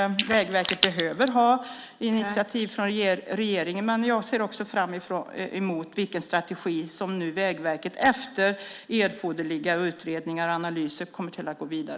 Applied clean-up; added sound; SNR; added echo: neural mask model Resemble Enhance denoiser.